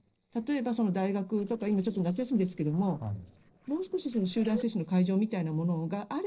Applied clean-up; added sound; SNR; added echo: neural separator model SepFormer DNS4.